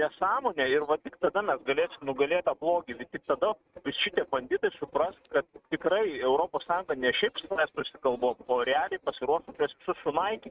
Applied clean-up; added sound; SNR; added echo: neural mask model RNNoise.